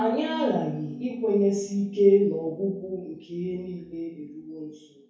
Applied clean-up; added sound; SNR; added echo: none; Harp; 13 dB; reverberation time 0.6 s.